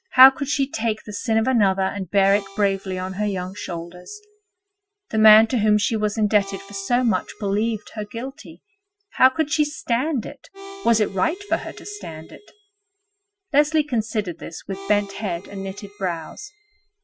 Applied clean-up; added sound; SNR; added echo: classical method Wiener filter.